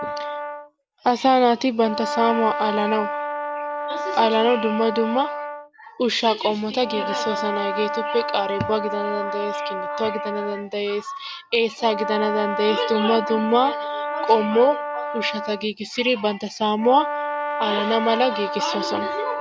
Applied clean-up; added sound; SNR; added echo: none; Brass instrument; 5 dB; none.